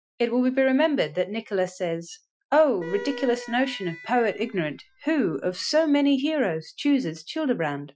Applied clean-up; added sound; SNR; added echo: classical method Wiener filter.